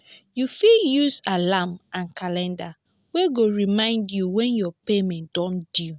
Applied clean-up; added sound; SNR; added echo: none; none; none; none.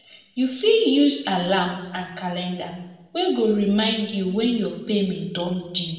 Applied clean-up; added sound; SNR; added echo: none; none; none; reverberation time 0.9 s.